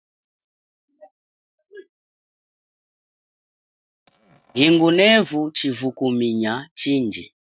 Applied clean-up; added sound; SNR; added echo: neural mask model RNNoise.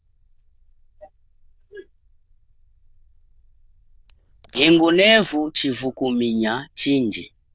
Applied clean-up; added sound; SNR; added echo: neural diffusion model UNIVERSE++.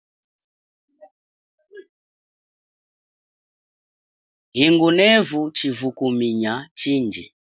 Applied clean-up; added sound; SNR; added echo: none; none; none; none.